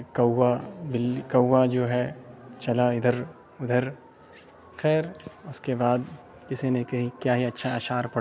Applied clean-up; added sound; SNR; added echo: none; none; none; none.